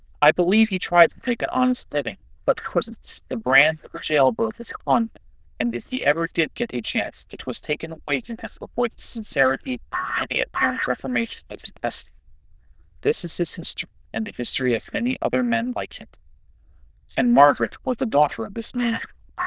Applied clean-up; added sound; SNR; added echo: neural diffusion model UNIVERSE++.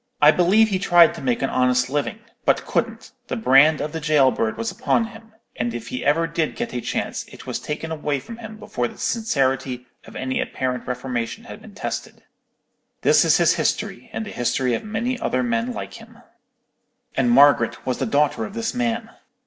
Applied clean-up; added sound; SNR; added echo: none; none; none; none.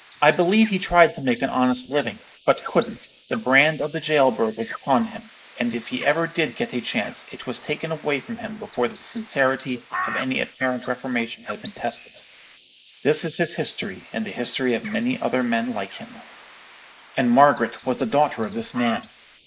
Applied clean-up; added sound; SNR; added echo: neural mask model Resemble Enhance denoiser.